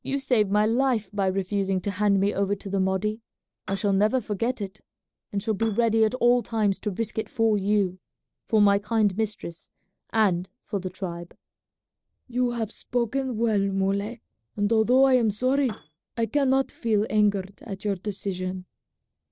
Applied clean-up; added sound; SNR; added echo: neural separator model SepFormer DNS4.